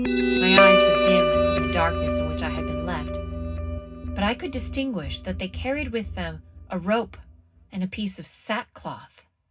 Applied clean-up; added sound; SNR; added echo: none; Guitar; -5 dB; reverberation time 0.4 s.